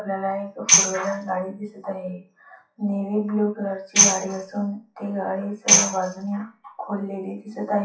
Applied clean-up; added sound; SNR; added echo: classical method WPE with log-MMSE.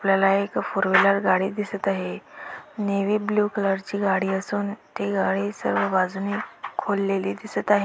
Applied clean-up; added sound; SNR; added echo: none; none; none; none.